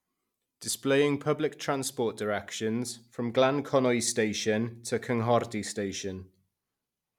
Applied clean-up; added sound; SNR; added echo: none; none; none; none.